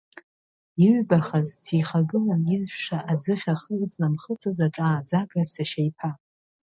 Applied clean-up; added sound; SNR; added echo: none; none; none; none.